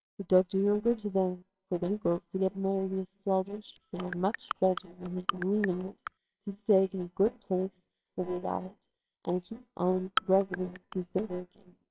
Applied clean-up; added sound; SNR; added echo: neural separator model SepFormer WHAMR!.